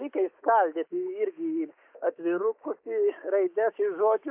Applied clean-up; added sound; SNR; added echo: neural mask model Resemble Enhance denoiser.